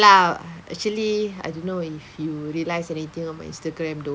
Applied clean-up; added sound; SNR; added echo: none; none; none; none.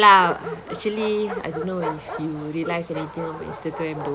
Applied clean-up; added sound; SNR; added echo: none; Bark; 11 dB; none.